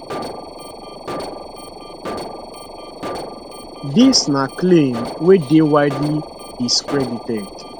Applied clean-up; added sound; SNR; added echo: none; Alarm; 11 dB; none.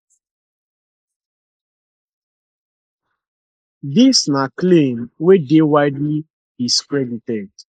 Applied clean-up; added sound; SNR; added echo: neural mask model Resemble Enhance denoiser.